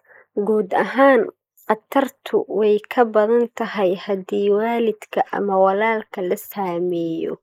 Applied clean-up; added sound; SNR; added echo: neural mask model Resemble Enhance denoiser.